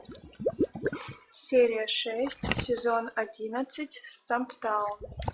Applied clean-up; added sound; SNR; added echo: classical method log-MMSE.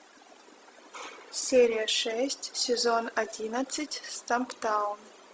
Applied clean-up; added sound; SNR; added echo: none; none; none; none.